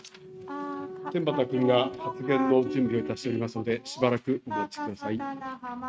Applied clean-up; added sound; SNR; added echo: neural mask model RNNoise.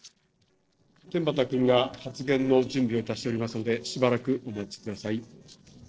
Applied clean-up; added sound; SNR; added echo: neural separator model SepFormer DNS4.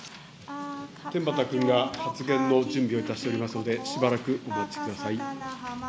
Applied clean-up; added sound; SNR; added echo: none; none; none; none.